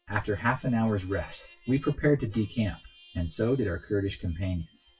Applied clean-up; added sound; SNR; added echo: classical method WPE with log-MMSE.